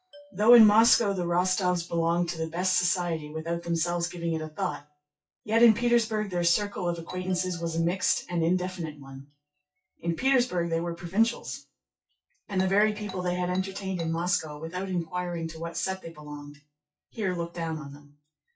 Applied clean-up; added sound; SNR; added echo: classical method WPE with log-MMSE.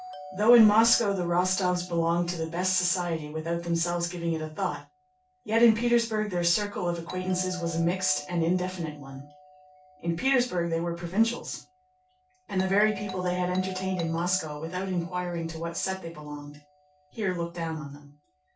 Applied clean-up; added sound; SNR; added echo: none; Doorbell; 18 dB; reverberation time 0.2 s.